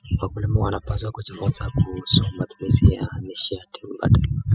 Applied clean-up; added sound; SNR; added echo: classical method spectral subtraction.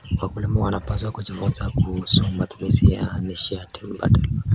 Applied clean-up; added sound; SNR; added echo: none; none; none; none.